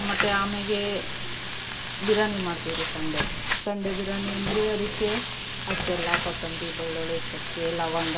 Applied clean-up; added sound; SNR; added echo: none; Frying (food); 0 dB; reverberation time 2.9 s.